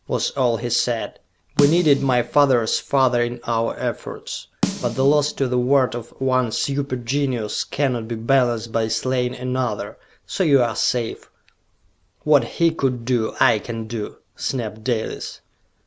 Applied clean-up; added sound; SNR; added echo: none; Snare drum; 9 dB; none.